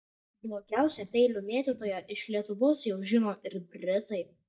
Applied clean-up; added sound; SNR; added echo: neural mask model DeepFilterNet 3.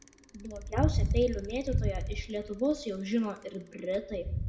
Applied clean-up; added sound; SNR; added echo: none; Bicycle; 0 dB; reverberation time 1.0 s.